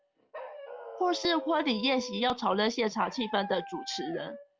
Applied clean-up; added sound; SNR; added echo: none; Dog; 12 dB; none.